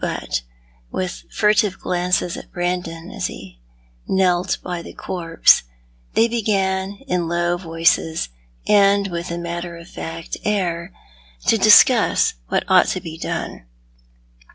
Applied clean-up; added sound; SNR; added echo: none; none; none; none.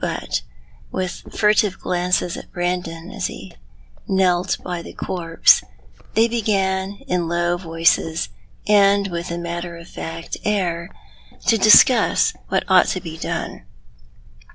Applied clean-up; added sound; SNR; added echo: none; Liquid; 15 dB; none.